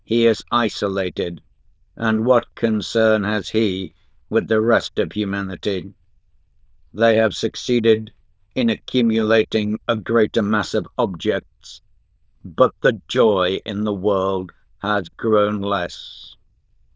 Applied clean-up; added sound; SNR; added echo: neural diffusion model UNIVERSE++.